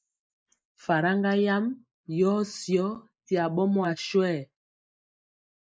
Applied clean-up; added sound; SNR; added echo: neural mask model Resemble Enhance denoiser.